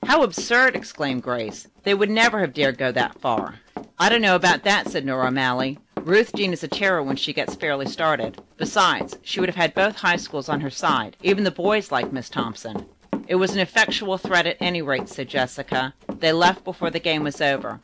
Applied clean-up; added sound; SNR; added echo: none; Run; 13 dB; none.